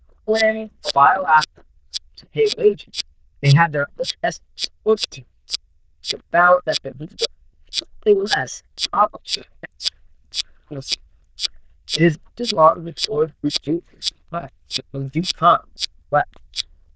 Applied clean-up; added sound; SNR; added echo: neural diffusion model UNIVERSE++.